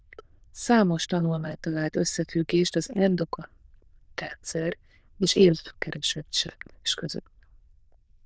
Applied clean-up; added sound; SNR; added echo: neural diffusion model UNIVERSE++.